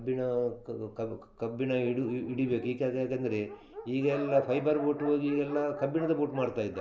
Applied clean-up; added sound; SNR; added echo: none; Dog; 13 dB; none.